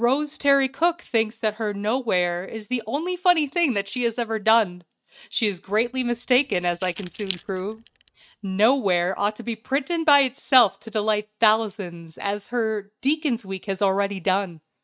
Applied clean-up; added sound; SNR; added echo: neural mask model RNNoise.